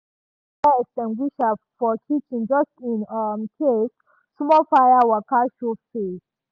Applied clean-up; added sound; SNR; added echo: none; none; none; none.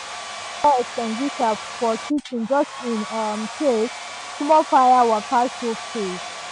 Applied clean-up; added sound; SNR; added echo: none; Domestic sounds, home sounds; 11 dB; none.